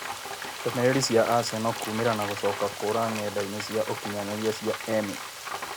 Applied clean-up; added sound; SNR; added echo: none; Frying (food); 7 dB; none.